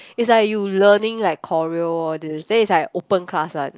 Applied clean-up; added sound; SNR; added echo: neural mask model Resemble Enhance denoiser.